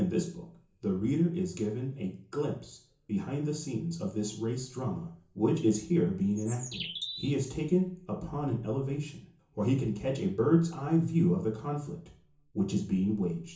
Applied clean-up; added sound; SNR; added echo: none; Bird; 10 dB; reverberation time 0.7 s.